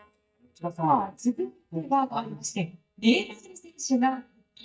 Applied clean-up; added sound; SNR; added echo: neural mask model DeepFilterNet 3.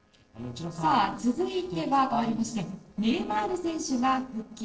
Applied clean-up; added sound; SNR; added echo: neural separator model SepFormer DNS4.